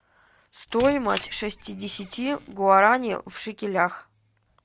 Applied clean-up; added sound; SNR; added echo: none; Squeak; 14 dB; none.